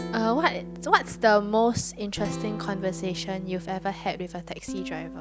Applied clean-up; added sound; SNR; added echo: none; Guitar; 10 dB; none.